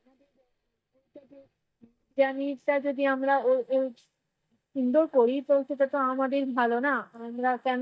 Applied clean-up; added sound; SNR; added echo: neural mask model DeepFilterNet 3.